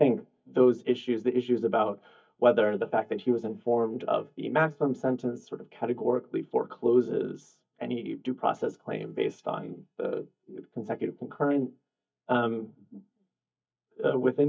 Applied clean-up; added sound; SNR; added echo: neural mask model DeepFilterNet 3.